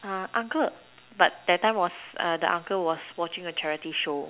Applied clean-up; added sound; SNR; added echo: none; none; none; none.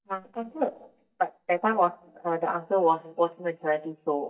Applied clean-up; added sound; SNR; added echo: neural mask model DeepFilterNet 3.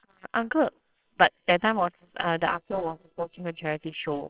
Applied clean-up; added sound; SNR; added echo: neural separator model SepFormer WHAMR!.